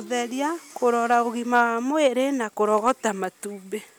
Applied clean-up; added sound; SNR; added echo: none; none; none; none.